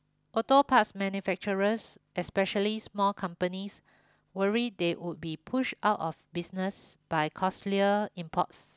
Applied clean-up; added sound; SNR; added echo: none; none; none; none.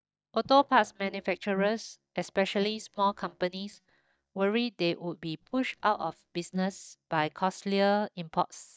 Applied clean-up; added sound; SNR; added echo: neural mask model DeepFilterNet 3.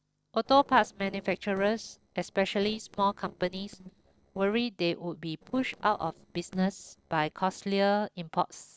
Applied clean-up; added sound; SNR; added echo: neural separator model SepFormer DNS4.